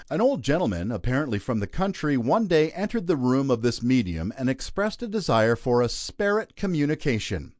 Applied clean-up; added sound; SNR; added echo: none; none; none; none.